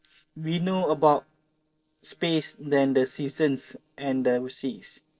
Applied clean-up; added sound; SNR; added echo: neural separator model SepFormer DNS4.